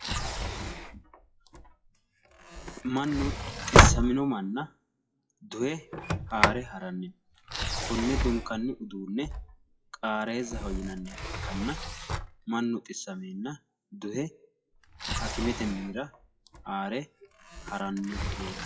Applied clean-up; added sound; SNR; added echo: classical method WPE with log-MMSE.